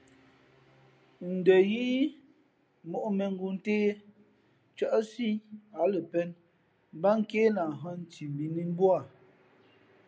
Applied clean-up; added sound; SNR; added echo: none; none; none; none.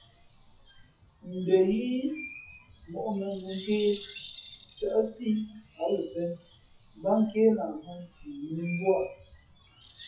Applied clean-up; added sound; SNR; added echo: classical method WPE with log-MMSE.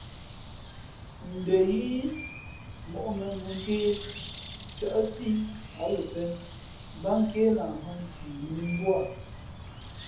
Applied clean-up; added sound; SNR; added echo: none; Bird; 11 dB; reverberation time 0.7 s.